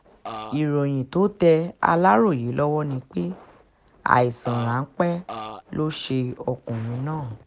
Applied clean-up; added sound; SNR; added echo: none; Burping, eructation; 10 dB; none.